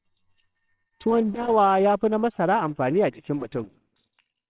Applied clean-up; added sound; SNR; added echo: neural separator model SepFormer WHAMR!.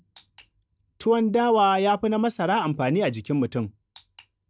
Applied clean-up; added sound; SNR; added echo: none; none; none; none.